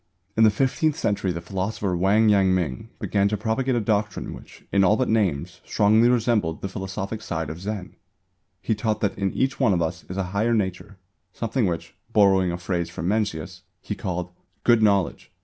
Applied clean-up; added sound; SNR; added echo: none; none; none; none.